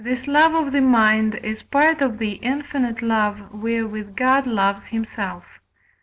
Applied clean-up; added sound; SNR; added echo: none; none; none; none.